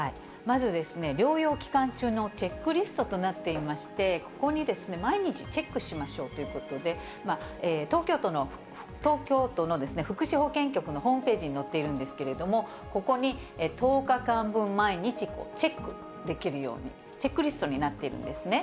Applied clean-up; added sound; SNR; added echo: none; none; none; none.